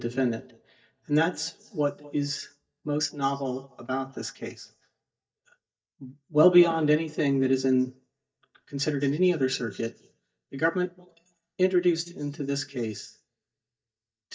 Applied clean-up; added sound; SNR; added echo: neural mask model DeepFilterNet 3.